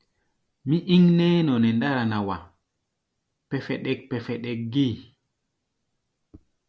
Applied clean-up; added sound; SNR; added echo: none; none; none; none.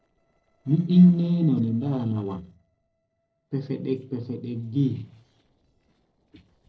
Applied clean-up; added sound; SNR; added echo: neural separator model SepFormer DNS4.